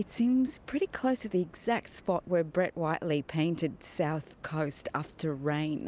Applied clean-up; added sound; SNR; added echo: none; none; none; none.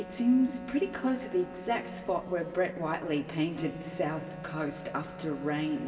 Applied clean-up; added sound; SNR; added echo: none; Wind instrument, woodwind instrument; 14 dB; reverberation time 2.3 s.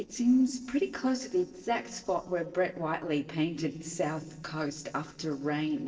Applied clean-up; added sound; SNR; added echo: neural separator model SepFormer DNS4.